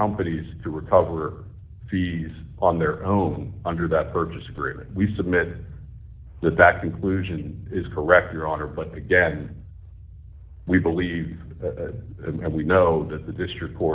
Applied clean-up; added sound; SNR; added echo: none; none; none; none.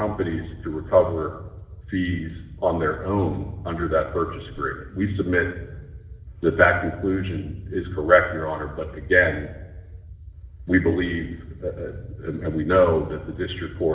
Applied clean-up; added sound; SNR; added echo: none; none; none; reverberation time 1.1 s.